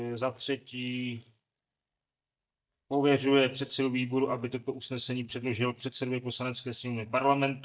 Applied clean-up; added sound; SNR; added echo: neural mask model DeepFilterNet 3.